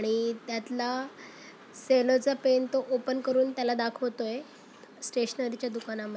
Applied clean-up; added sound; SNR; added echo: none; none; none; none.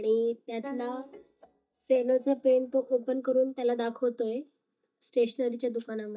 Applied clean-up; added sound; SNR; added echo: neural mask model DeepFilterNet 3.